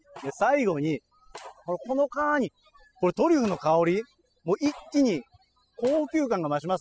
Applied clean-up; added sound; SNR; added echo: classical method spectral subtraction.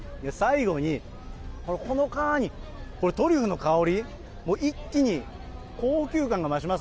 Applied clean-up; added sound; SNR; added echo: none; none; none; none.